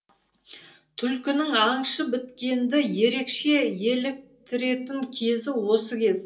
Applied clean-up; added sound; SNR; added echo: none; none; none; reverberation time 0.2 s.